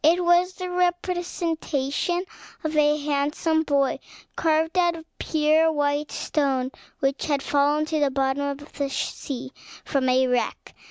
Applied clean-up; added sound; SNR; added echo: none; none; none; none.